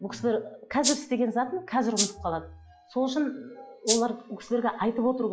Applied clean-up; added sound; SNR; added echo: classical method log-MMSE.